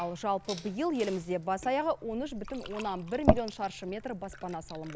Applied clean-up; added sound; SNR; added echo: none; Fill (with liquid) / Glass; 2 dB; none.